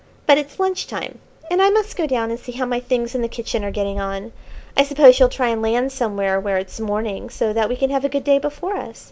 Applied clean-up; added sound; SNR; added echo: none; none; none; none.